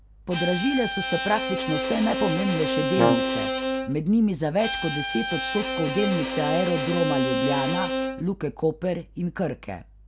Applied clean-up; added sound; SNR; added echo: none; Bowed string instrument + Brass instrument; 1 dB; none.